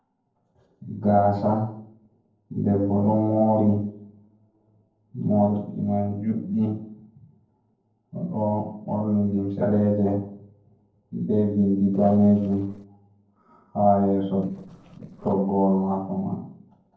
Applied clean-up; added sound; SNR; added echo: neural separator model SepFormer DNS4.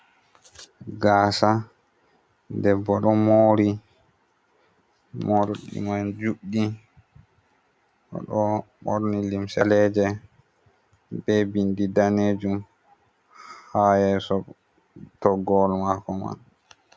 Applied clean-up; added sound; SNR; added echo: none; none; none; none.